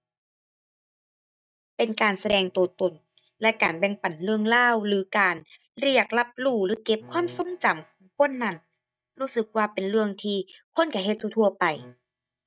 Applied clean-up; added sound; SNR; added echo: neural mask model DeepFilterNet 3.